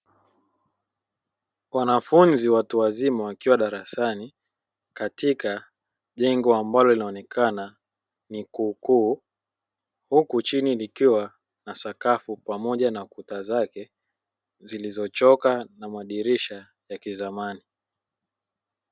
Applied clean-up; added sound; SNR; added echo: none; none; none; none.